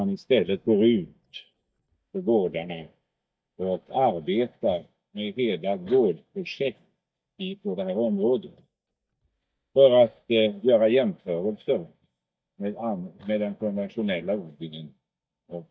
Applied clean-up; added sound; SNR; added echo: neural mask model DeepFilterNet 3.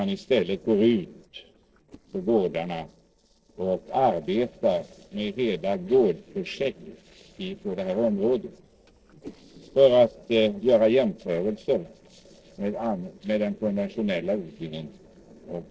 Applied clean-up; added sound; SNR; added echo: neural separator model SepFormer DNS4.